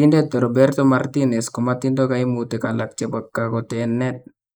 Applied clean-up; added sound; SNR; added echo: neural mask model Resemble Enhance denoiser.